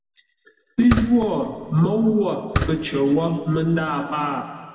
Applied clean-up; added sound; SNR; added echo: none; Fireworks; 8 dB; reverberation time 2.0 s.